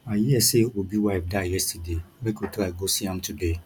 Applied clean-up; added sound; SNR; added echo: none; none; none; none.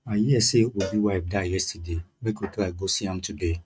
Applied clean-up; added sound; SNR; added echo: neural mask model RNNoise.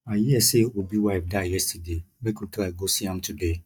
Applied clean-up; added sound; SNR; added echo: neural mask model DeepFilterNet 3.